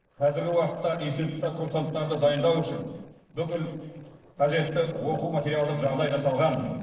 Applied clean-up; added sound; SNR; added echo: neural separator model SepFormer DNS4.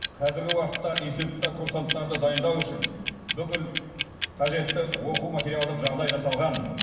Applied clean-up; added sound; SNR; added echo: none; Clock; 2 dB; reverberation time 1.1 s.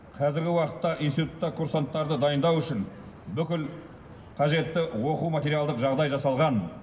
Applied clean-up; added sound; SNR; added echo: none; none; none; none.